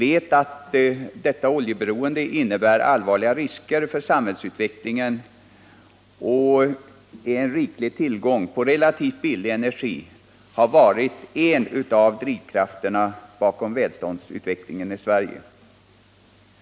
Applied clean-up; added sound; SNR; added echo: none; none; none; none.